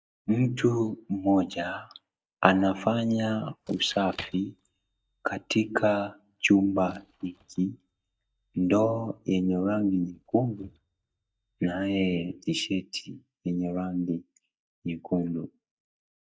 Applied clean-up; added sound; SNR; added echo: neural mask model DeepFilterNet 3.